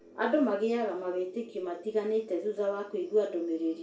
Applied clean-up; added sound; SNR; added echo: none; none; none; reverberation time 0.3 s.